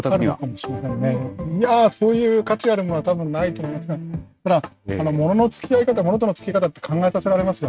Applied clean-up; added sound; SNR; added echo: neural mask model RNNoise.